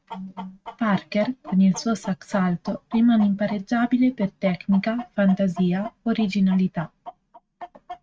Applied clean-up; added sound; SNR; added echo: neural mask model RNNoise.